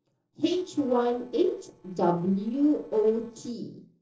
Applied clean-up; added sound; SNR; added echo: neural separator model SepFormer DNS4.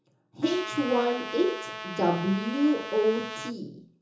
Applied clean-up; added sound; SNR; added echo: none; Trumpet; 10 dB; reverberation time 0.6 s.